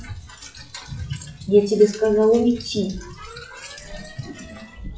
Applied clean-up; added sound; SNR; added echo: classical method WPE with log-MMSE.